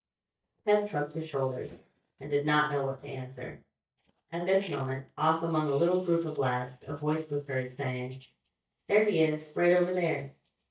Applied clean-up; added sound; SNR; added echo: neural mask model DeepFilterNet 3.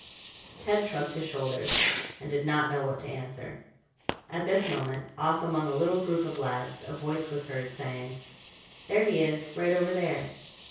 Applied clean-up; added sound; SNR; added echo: none; Fireworks; 9 dB; reverberation time 0.6 s.